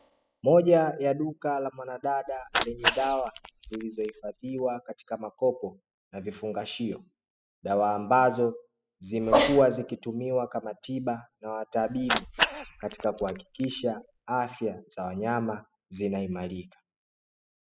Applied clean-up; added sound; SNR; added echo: classical method spectral subtraction.